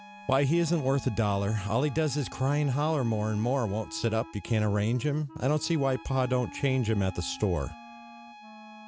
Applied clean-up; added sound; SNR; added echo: none; Wind instrument, woodwind instrument + Bowed string instrument; 18 dB; none.